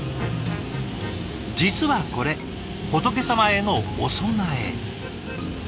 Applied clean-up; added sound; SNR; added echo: none; Guitar; 6 dB; none.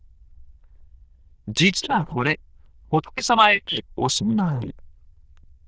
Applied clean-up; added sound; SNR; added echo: neural diffusion model UNIVERSE++.